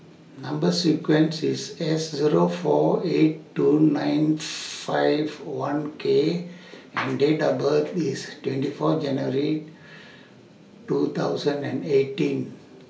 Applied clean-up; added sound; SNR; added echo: none; none; none; none.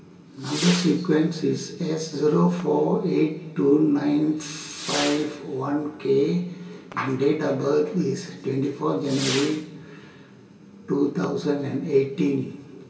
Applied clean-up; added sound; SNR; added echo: none; Whoosh, swoosh, swish / Fireworks; 15 dB; reverberation time 2.0 s.